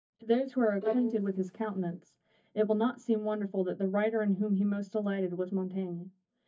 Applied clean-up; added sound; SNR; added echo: neural mask model DeepFilterNet 3.